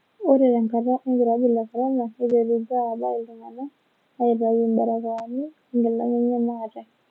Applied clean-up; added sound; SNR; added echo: none; none; none; none.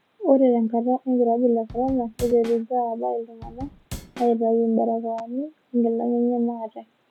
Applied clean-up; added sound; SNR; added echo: none; Drum / Drum kit; 15 dB; none.